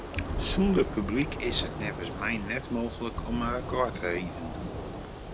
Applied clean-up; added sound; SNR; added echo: none; Thunder / Rain; 4 dB; none.